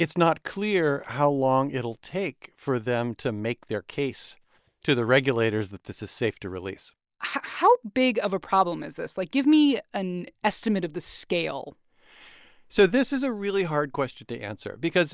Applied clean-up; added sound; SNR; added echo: neural mask model DeepFilterNet 3.